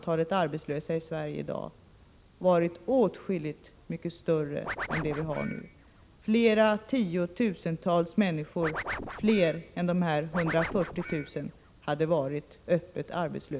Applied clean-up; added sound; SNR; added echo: none; Scratching (performance technique); 9 dB; none.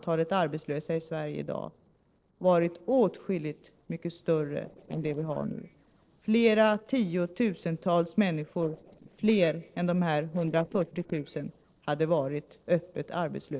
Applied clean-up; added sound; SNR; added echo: neural separator model SepFormer DNS4.